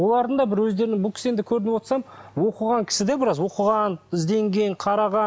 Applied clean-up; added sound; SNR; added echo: none; none; none; none.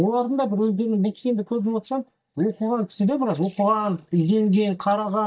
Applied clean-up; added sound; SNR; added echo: neural mask model DeepFilterNet 3.